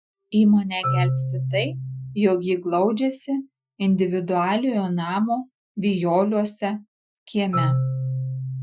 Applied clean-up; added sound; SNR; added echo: classical method Wiener filter.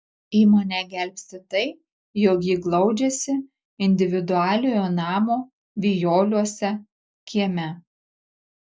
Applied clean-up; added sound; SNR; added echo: none; none; none; none.